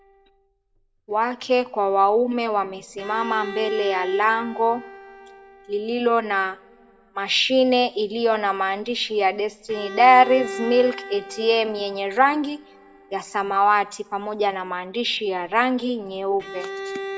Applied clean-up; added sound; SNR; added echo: none; Bowed string instrument; 15 dB; reverberation time 1.2 s.